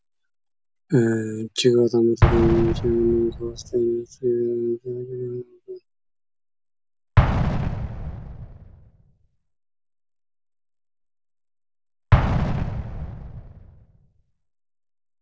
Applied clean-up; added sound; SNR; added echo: none; Explosion; 1 dB; none.